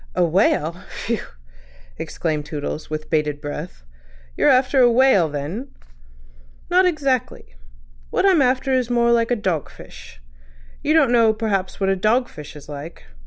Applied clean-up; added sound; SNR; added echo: none; none; none; none.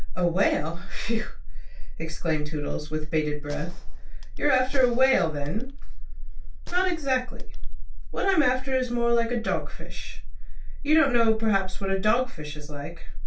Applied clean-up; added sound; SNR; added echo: none; Gunshot, gunfire; 19 dB; reverberation time 0.2 s.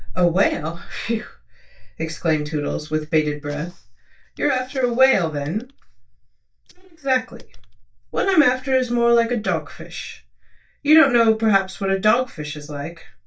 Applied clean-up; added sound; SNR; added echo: neural mask model DeepFilterNet 3.